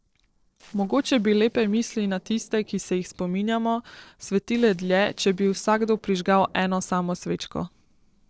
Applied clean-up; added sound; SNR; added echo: neural separator model SepFormer DNS4.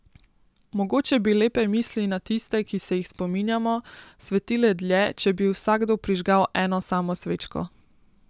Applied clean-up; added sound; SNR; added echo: none; none; none; none.